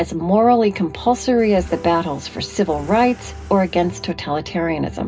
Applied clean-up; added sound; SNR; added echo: none; Accelerating, revving, vroom / Car; 19 dB; reverberation time 0.2 s.